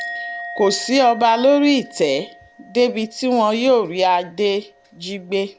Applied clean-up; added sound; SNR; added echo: none; Musical instrument; 17 dB; none.